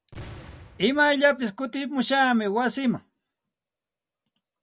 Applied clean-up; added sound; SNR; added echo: none; Boom; 19 dB; none.